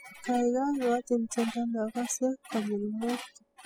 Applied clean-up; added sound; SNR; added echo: classical method spectral subtraction.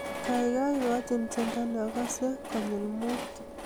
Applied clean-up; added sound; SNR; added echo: none; Wind instrument, woodwind instrument + Train; 7 dB; none.